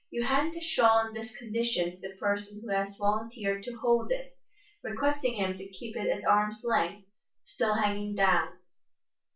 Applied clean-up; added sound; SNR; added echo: none; none; none; reverberation time 0.3 s.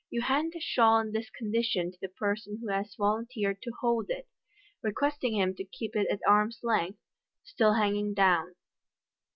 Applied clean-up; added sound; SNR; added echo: none; none; none; none.